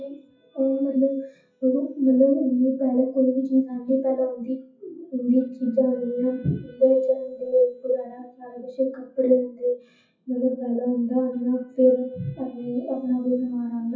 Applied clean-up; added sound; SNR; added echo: classical method WPE with log-MMSE.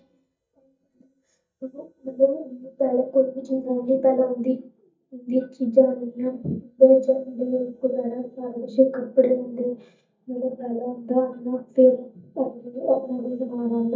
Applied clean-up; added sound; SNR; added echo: neural mask model DeepFilterNet 3.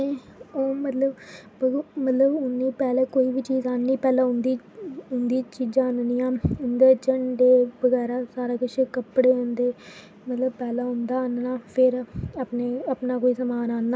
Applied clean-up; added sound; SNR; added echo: none; none; none; none.